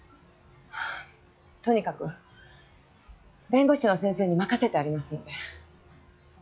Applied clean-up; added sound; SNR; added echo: classical method log-MMSE.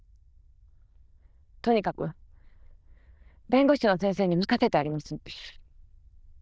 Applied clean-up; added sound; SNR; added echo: neural diffusion model UNIVERSE++.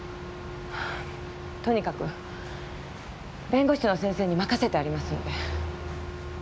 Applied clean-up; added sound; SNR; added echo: none; Wind instrument, woodwind instrument; 15 dB; none.